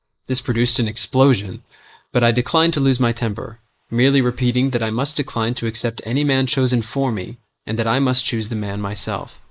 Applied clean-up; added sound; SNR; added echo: neural mask model Resemble Enhance denoiser.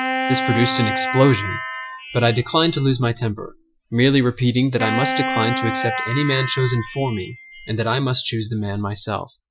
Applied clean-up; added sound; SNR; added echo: classical method Wiener filter.